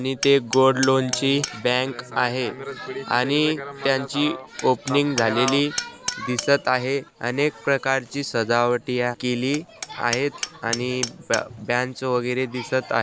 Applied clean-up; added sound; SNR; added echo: none; Hammer; 14 dB; none.